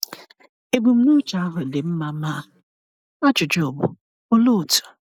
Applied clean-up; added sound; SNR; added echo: neural mask model Resemble Enhance denoiser.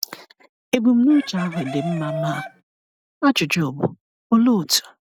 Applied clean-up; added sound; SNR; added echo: none; Chicken, rooster; 13 dB; none.